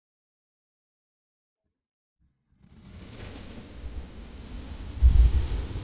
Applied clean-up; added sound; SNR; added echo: neural mask model DeepFilterNet 3.